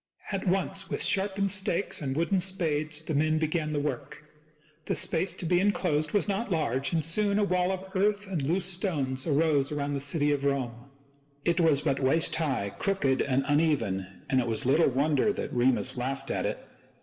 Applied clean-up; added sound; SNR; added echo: none; none; none; reverberation time 1.3 s.